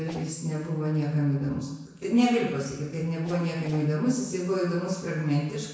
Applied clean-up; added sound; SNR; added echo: neural separator model SepFormer DNS4.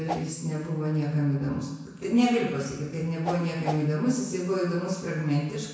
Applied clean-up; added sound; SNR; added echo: none; Whoosh, swoosh, swish; 7 dB; reverberation time 1.0 s.